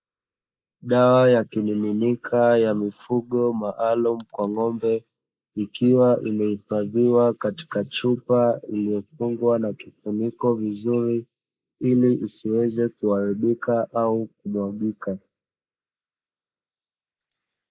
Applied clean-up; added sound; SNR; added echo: neural mask model Resemble Enhance denoiser.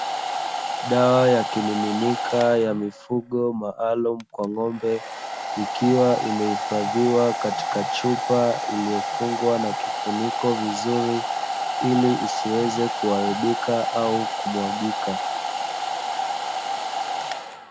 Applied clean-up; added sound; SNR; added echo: none; Domestic sounds, home sounds; 3 dB; none.